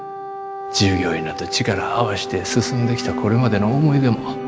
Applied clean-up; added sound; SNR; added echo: none; Wind instrument, woodwind instrument; 10 dB; none.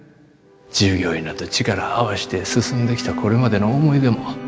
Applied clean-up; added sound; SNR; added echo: none; none; none; none.